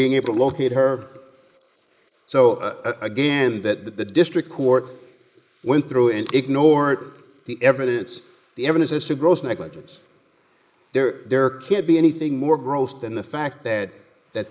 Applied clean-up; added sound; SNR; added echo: neural mask model Resemble Enhance denoiser.